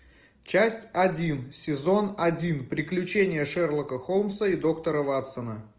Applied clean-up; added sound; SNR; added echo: none; none; none; none.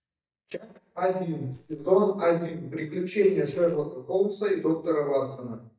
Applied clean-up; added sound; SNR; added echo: neural mask model DeepFilterNet 3.